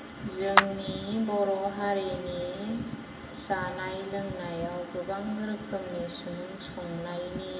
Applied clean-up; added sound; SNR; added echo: none; Clapping; -3 dB; reverberation time 2.1 s.